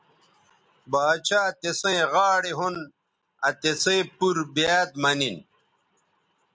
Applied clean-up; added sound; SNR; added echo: none; none; none; none.